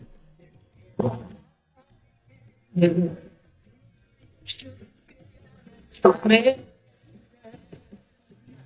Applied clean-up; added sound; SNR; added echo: neural mask model DeepFilterNet 3.